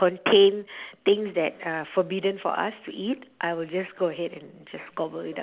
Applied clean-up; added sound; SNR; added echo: none; none; none; none.